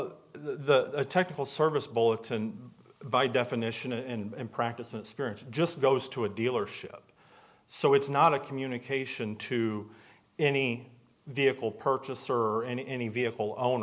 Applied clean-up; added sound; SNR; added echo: none; none; none; none.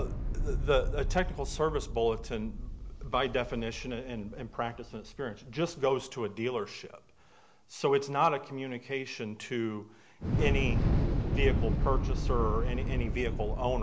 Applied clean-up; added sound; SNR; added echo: none; Thunder / Explosion; -1 dB; none.